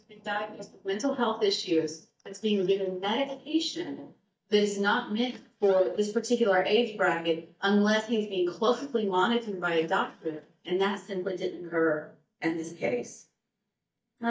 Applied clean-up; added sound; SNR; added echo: neural mask model DeepFilterNet 3.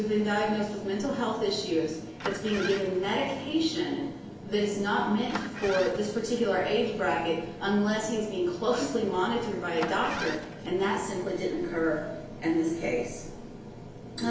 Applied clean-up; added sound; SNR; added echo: none; Engine starting; 11 dB; reverberation time 0.4 s.